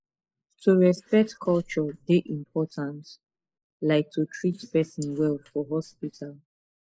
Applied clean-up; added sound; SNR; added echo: neural mask model Resemble Enhance denoiser.